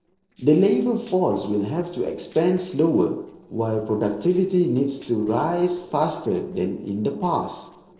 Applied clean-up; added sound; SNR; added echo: neural separator model SepFormer DNS4.